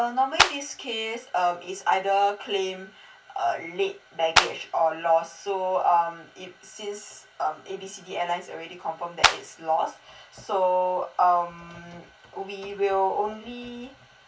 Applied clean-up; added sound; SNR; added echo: none; Clapping; -5 dB; reverberation time 0.1 s.